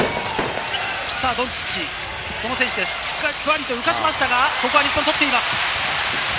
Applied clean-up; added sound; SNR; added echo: none; Gunshot, gunfire / Fireworks; 12 dB; none.